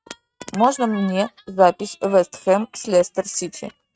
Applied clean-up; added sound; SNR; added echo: neural mask model RNNoise.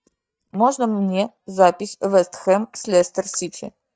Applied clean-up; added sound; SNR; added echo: neural mask model DeepFilterNet 3.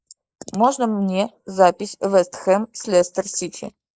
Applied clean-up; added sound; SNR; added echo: neural mask model Resemble Enhance denoiser.